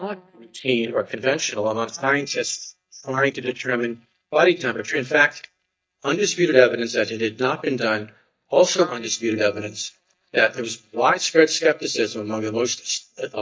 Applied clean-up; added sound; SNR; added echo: neural mask model DeepFilterNet 3.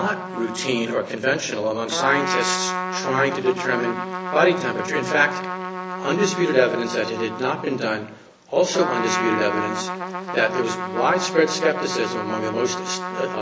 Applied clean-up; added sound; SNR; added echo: none; Trumpet; 6 dB; none.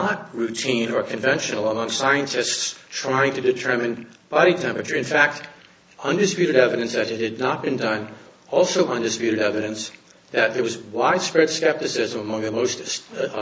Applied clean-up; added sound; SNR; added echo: none; none; none; none.